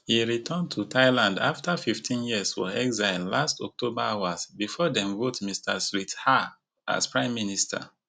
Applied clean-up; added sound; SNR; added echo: none; none; none; none.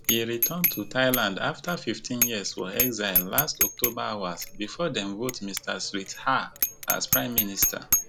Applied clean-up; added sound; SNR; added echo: none; Bicycle bell; 0 dB; none.